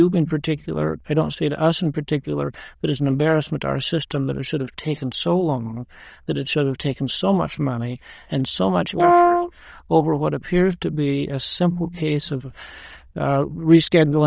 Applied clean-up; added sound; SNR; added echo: neural diffusion model UNIVERSE++.